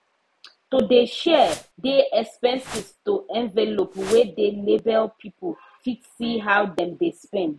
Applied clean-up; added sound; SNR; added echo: none; Whoosh, swoosh, swish; 15 dB; none.